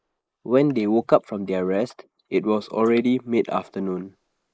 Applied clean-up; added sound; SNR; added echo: neural mask model Resemble Enhance denoiser.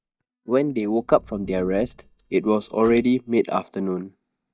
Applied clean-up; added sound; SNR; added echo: neural mask model DeepFilterNet 3.